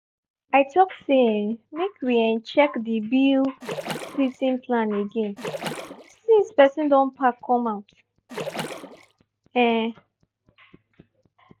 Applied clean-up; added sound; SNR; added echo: none; Splash, splatter; 11 dB; none.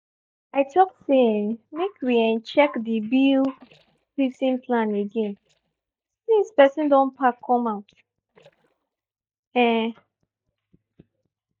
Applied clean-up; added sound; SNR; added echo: neural mask model DeepFilterNet 3.